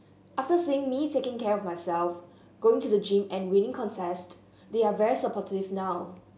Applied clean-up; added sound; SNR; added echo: none; none; none; none.